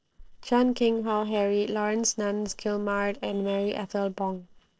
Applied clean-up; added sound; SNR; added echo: neural separator model SepFormer DNS4.